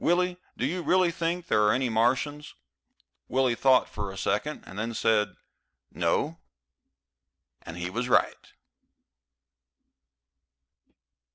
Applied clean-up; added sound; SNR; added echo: none; none; none; none.